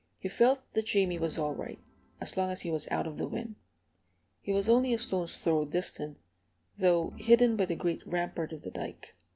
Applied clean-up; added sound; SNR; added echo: none; Organ; 19 dB; none.